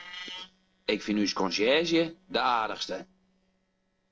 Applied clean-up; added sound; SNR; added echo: neural separator model SepFormer DNS4.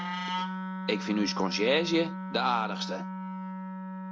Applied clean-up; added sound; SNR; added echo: none; Wind instrument, woodwind instrument; 4 dB; none.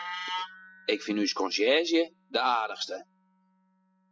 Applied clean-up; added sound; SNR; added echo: classical method spectral subtraction.